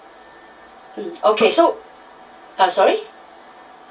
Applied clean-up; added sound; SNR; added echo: none; Drum; 14 dB; reverberation time 0.2 s.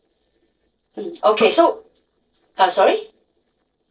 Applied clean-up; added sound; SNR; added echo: neural separator model SepFormer DNS4.